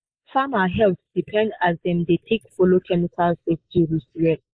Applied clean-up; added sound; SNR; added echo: neural mask model Resemble Enhance denoiser.